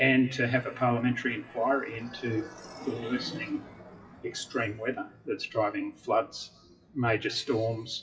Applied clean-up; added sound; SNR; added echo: classical method WPE with log-MMSE.